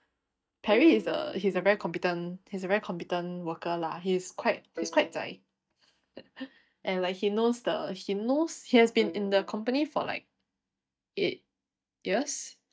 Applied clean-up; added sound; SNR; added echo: neural mask model DeepFilterNet 3.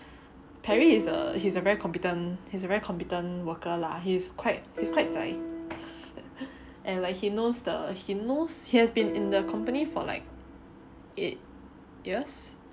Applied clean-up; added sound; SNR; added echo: none; Piano; 9 dB; none.